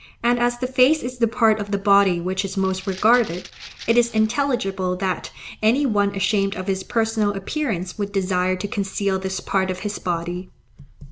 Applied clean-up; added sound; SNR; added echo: none; Rattle (instrument); 19 dB; none.